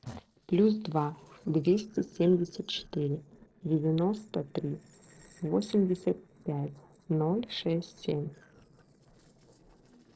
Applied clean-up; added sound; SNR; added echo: neural separator model SepFormer DNS4.